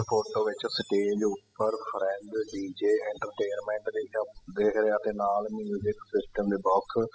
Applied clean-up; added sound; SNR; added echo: classical method spectral subtraction.